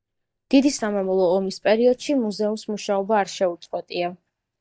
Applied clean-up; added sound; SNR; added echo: neural mask model DeepFilterNet 3.